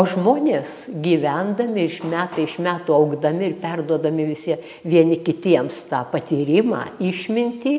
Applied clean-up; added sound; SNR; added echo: none; none; none; none.